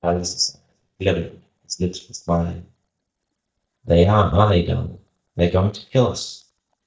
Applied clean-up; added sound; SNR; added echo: neural mask model DeepFilterNet 3.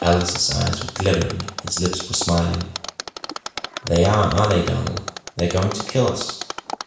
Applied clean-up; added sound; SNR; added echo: none; Mechanisms; 10 dB; reverberation time 0.7 s.